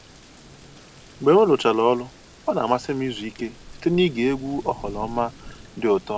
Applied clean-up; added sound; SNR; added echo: none; Thunder / Rain; 19 dB; none.